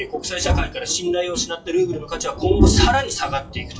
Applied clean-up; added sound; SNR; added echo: classical method WPE with log-MMSE.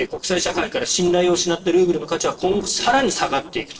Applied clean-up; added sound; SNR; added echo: neural separator model SepFormer DNS4.